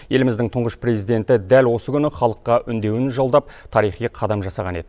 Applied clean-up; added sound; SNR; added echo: none; none; none; none.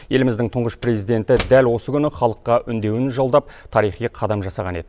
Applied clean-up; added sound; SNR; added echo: none; Slam / Wood; 20 dB; none.